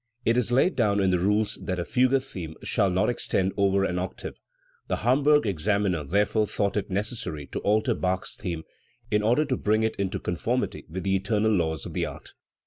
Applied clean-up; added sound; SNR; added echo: none; none; none; none.